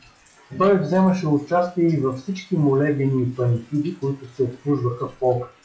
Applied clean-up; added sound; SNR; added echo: classical method log-MMSE.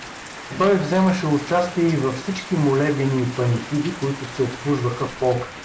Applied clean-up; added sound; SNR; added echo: none; Rain; 14 dB; none.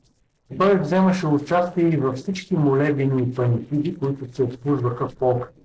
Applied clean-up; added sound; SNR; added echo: neural separator model SepFormer DNS4.